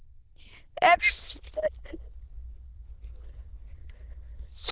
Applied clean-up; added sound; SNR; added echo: neural diffusion model UNIVERSE++.